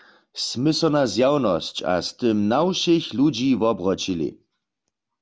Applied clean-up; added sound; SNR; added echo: none; none; none; none.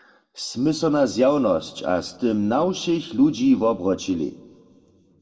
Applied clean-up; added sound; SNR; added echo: none; none; none; reverberation time 1.2 s.